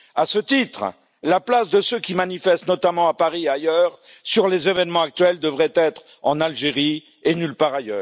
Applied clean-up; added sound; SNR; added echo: none; none; none; none.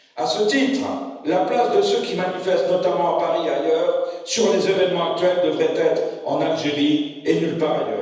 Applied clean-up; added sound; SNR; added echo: none; none; none; reverberation time 1.1 s.